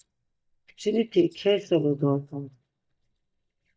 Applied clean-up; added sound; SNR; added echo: neural mask model DeepFilterNet 3.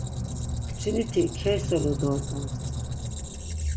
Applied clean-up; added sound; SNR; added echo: none; Squeak; 1 dB; reverberation time 0.3 s.